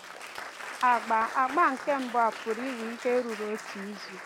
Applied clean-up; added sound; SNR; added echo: none; Applause; 11 dB; none.